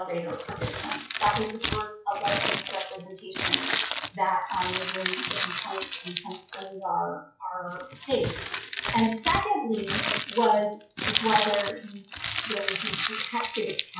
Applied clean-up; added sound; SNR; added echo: classical method WPE with log-MMSE.